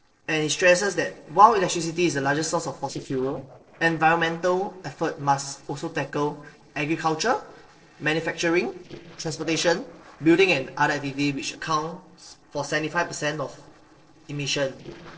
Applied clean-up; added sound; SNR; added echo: neural separator model SepFormer DNS4.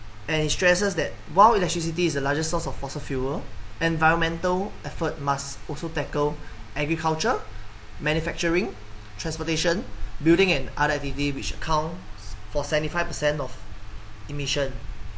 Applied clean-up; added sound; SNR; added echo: none; none; none; none.